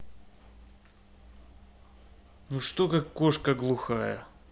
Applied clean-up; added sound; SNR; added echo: none; none; none; none.